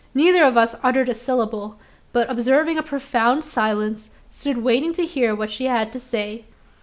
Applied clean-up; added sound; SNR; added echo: none; none; none; none.